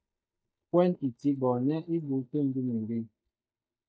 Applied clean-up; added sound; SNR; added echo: neural mask model DeepFilterNet 3.